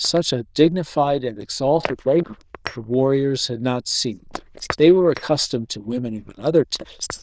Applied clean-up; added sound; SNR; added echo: neural diffusion model UNIVERSE++.